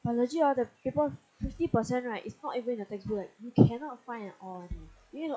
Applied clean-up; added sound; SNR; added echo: classical method log-MMSE.